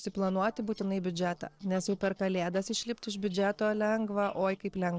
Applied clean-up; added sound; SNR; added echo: neural separator model SepFormer DNS4.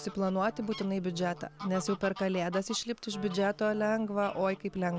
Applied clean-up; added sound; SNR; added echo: none; Fowl + Wind instrument, woodwind instrument; 16 dB; none.